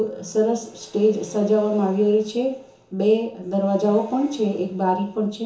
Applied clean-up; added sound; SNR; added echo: none; none; none; reverberation time 0.7 s.